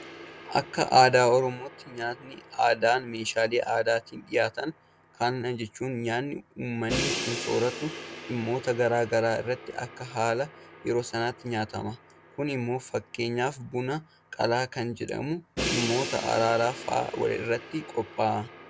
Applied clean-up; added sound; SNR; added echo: none; Crash cymbal; 12 dB; none.